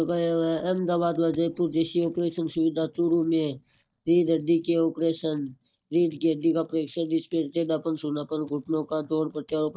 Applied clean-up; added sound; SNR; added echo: neural mask model DeepFilterNet 3.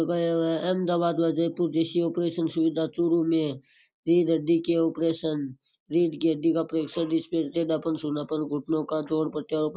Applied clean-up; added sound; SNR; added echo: none; none; none; none.